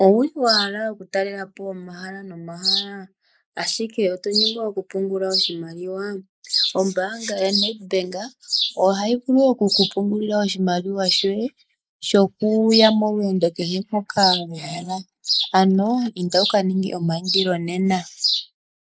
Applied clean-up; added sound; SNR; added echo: neural mask model Resemble Enhance denoiser.